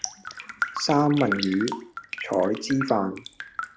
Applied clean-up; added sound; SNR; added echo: none; Raindrop; 9 dB; none.